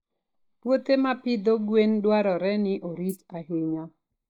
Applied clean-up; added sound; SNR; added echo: neural mask model DeepFilterNet 3.